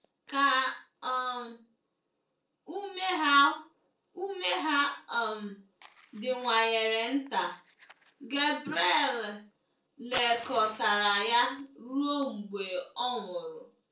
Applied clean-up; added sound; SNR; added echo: neural separator model SepFormer DNS4.